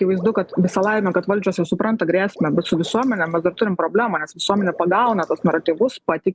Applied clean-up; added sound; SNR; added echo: none; Water / Liquid; 19 dB; none.